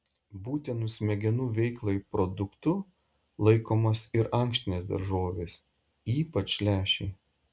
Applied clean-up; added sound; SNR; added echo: none; none; none; none.